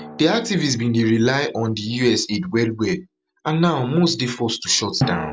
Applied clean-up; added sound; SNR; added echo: none; Drum; 14 dB; none.